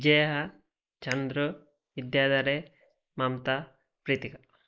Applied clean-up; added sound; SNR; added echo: neural mask model Resemble Enhance denoiser.